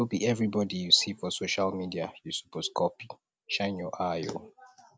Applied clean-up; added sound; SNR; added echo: none; none; none; none.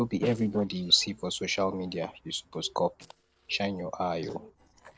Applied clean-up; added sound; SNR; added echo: neural separator model SepFormer DNS4.